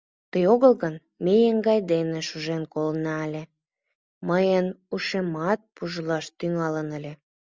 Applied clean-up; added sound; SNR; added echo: none; none; none; none.